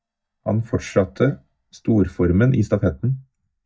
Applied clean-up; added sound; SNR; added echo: neural mask model DeepFilterNet 3.